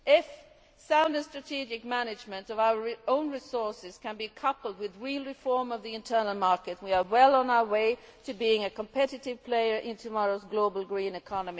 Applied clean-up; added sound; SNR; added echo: none; none; none; none.